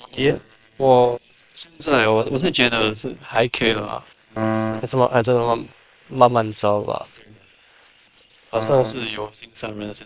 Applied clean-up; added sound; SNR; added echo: neural separator model SepFormer WHAM!.